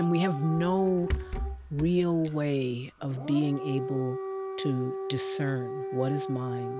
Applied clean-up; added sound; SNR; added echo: none; Rattle / Breathing + Siren / Dog; 6 dB; none.